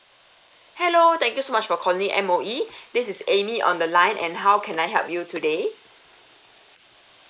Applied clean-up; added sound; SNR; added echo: neural mask model Resemble Enhance denoiser.